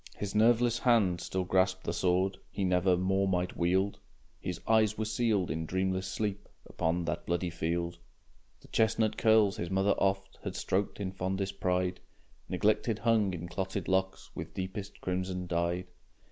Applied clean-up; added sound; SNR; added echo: none; none; none; none.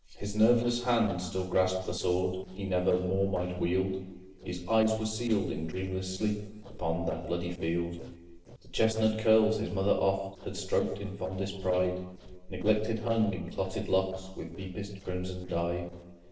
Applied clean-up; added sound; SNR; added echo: neural separator model SepFormer DNS4.